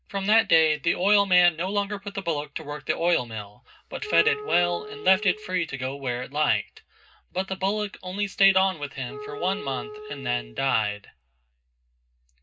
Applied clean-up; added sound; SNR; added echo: none; Wind instrument, woodwind instrument; 12 dB; reverberation time 0.2 s.